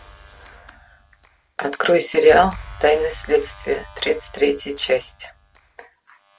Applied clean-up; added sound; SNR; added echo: none; Clapping; 20 dB; none.